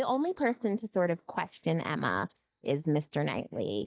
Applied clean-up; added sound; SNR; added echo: neural mask model DeepFilterNet 3.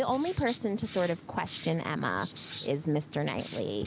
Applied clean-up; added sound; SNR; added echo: none; Writing; 14 dB; none.